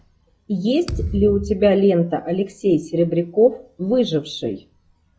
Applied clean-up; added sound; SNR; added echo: classical method log-MMSE.